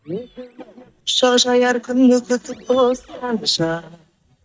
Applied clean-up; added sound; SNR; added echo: neural mask model DeepFilterNet 3.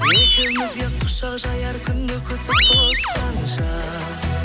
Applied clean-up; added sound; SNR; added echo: none; Animal; -3 dB; none.